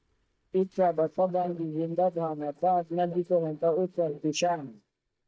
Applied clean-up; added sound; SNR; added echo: neural mask model DeepFilterNet 3.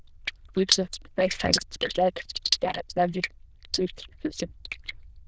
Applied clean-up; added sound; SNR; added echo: neural diffusion model UNIVERSE++.